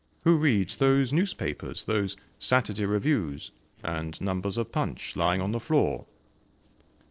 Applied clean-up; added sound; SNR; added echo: neural separator model SepFormer DNS4.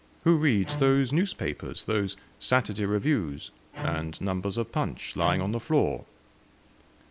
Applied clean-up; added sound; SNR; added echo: none; Bowed string instrument; 12 dB; none.